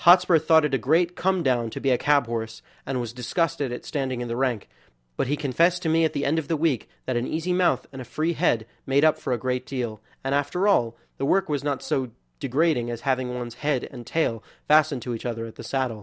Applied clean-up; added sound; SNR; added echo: none; none; none; none.